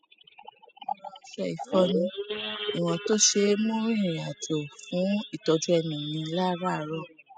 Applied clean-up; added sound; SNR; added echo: classical method spectral subtraction.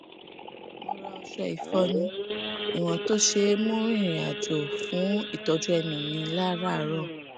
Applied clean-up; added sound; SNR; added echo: none; Idling / Sawing / Accelerating, revving, vroom; 6 dB; none.